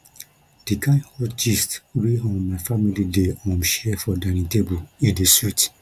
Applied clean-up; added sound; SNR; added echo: none; none; none; none.